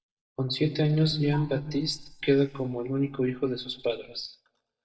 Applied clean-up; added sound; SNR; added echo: neural mask model DeepFilterNet 3.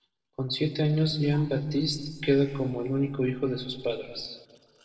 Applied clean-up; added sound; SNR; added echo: neural separator model SepFormer DNS4.